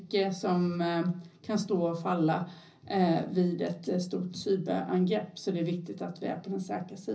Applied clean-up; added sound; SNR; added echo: none; none; none; reverberation time 0.5 s.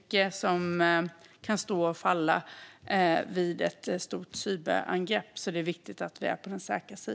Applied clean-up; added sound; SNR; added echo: none; none; none; none.